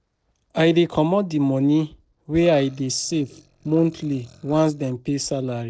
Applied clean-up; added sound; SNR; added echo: neural separator model SepFormer DNS4.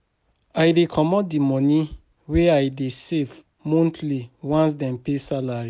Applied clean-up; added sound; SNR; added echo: none; none; none; none.